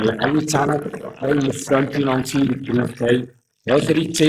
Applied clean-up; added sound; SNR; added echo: neural mask model Resemble Enhance denoiser.